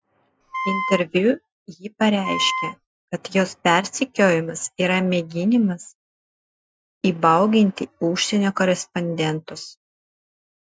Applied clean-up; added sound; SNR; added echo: classical method Wiener filter.